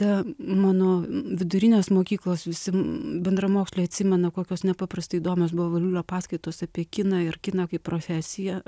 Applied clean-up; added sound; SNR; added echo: none; none; none; none.